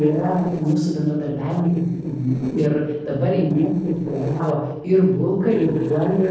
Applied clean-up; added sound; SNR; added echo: neural separator model SepFormer DNS4.